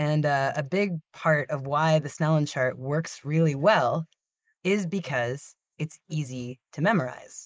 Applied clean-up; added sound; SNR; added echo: neural mask model Resemble Enhance denoiser.